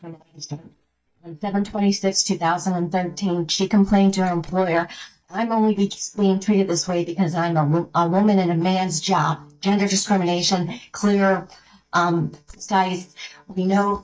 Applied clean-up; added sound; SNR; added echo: neural mask model DeepFilterNet 3.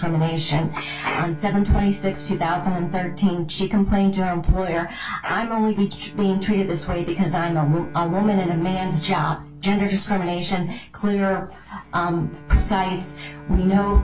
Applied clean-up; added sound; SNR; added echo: none; Bowed string instrument; 19 dB; reverberation time 0.2 s.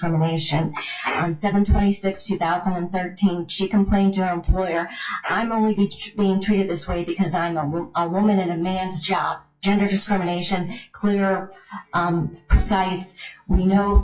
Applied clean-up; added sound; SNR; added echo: classical method WPE with log-MMSE.